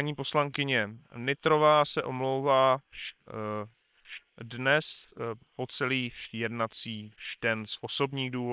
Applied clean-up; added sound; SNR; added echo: neural separator model SepFormer WHAM!.